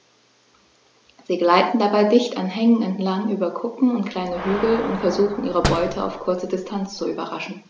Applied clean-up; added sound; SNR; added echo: none; Slam; 10 dB; none.